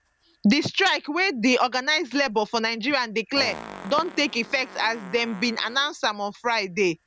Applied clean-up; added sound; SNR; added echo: none; Fart + Fireworks; 19 dB; none.